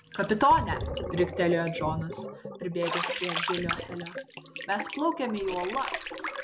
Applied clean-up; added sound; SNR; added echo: none; Gurgling + Bathtub (filling or washing); 5 dB; none.